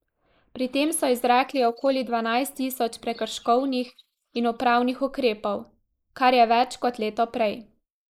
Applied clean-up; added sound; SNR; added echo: neural mask model Resemble Enhance denoiser.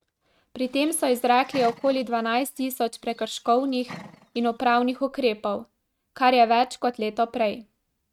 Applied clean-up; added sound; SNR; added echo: neural mask model RNNoise.